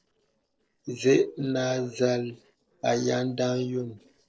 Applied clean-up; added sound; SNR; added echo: neural separator model SepFormer DNS4.